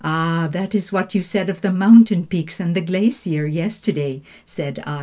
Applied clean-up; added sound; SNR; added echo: none; none; none; none.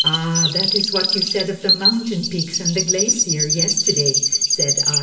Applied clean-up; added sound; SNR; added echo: none; Chirp, tweet; -4 dB; reverberation time 2.1 s.